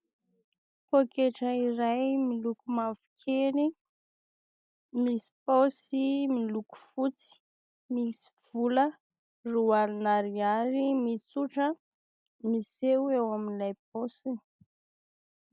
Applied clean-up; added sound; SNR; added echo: none; none; none; none.